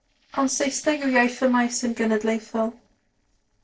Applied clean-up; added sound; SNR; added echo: neural separator model SepFormer DNS4.